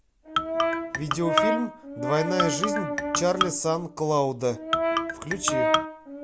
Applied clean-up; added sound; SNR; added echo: none; Brass instrument + Marimba, xylophone; -1 dB; none.